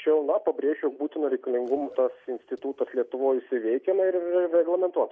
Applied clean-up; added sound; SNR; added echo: none; none; none; none.